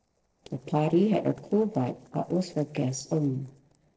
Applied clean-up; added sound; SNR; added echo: neural separator model SepFormer DNS4.